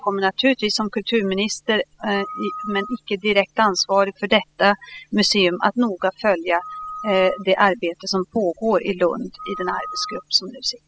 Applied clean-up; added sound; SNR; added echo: classical method spectral subtraction.